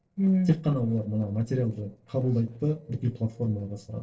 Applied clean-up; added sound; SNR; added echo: neural separator model SepFormer DNS4.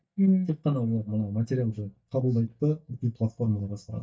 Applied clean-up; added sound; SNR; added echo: neural mask model DeepFilterNet 3.